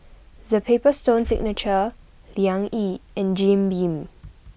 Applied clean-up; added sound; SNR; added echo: none; none; none; none.